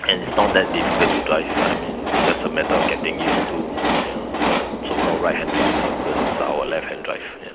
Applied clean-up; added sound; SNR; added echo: none; Train; -2 dB; none.